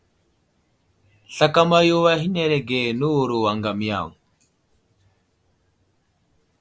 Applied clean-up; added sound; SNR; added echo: none; none; none; none.